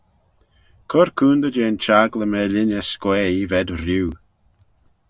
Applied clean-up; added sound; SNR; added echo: none; none; none; none.